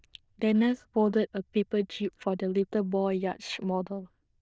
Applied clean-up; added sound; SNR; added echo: neural diffusion model UNIVERSE++.